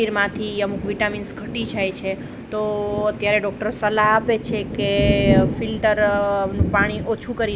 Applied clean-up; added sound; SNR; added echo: none; Thunder; 4 dB; none.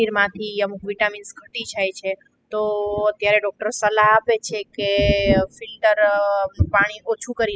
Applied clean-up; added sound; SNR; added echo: classical method spectral subtraction.